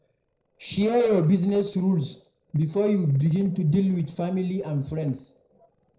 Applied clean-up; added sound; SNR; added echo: neural separator model SepFormer DNS4.